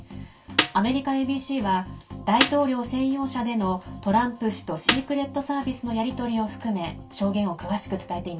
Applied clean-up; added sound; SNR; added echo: none; Snare drum; -1 dB; reverberation time 0.2 s.